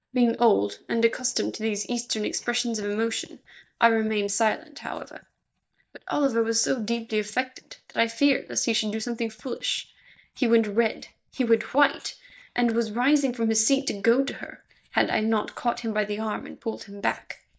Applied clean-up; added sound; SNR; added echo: neural mask model DeepFilterNet 3.